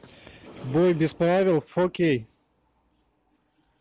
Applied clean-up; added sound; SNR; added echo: none; none; none; none.